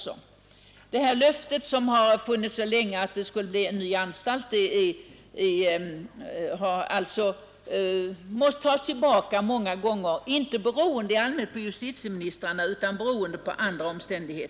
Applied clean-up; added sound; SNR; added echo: none; none; none; none.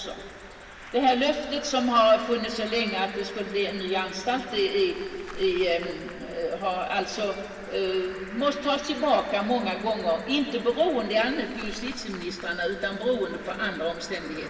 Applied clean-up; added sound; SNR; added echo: none; Cricket; 16 dB; reverberation time 2.3 s.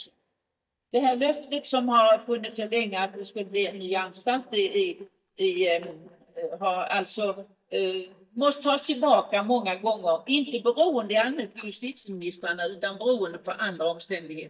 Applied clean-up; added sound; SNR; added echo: neural mask model DeepFilterNet 3.